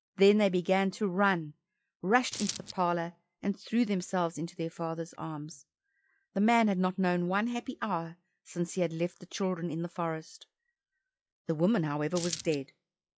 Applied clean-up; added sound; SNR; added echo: classical method log-MMSE.